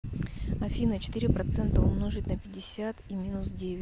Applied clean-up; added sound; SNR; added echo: none; none; none; none.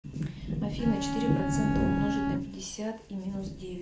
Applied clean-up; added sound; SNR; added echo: none; Bowed string instrument; 1 dB; reverberation time 0.4 s.